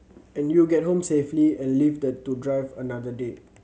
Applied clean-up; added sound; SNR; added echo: none; none; none; none.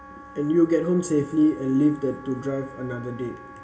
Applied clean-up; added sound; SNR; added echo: none; Wind instrument, woodwind instrument; 19 dB; reverberation time 1.6 s.